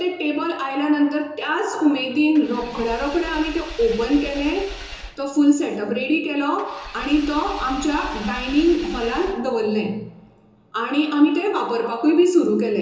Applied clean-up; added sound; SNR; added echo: none; Engine / Vehicle; 15 dB; reverberation time 0.6 s.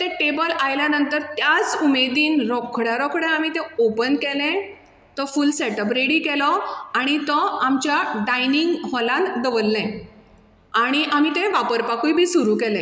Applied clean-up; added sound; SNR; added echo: none; none; none; none.